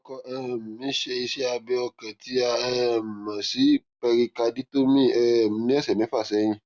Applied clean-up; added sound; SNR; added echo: none; none; none; none.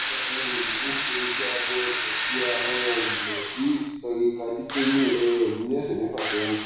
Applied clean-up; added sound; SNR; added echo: none; Drill; -1 dB; reverberation time 1.1 s.